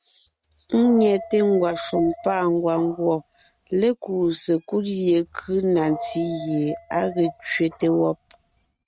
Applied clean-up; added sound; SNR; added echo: neural mask model RNNoise.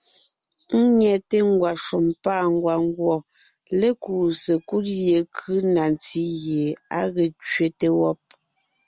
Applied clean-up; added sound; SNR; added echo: none; none; none; none.